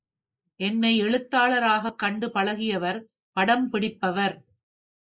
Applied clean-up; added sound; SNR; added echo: neural mask model Resemble Enhance denoiser.